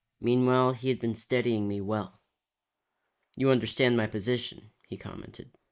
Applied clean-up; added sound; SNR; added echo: neural mask model Resemble Enhance denoiser.